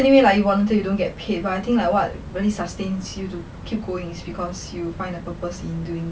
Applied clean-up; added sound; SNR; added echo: none; none; none; none.